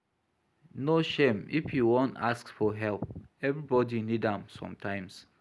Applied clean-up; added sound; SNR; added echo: none; none; none; none.